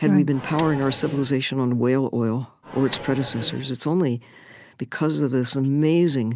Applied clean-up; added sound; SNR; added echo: none; Microwave oven; 13 dB; none.